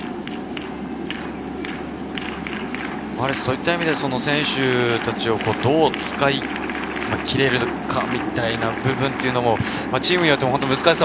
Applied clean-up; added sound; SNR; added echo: none; none; none; none.